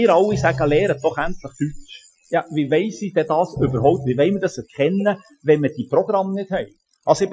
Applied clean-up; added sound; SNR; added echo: classical method Wiener filter.